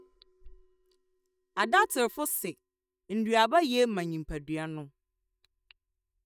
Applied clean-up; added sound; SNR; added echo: neural mask model DeepFilterNet 3.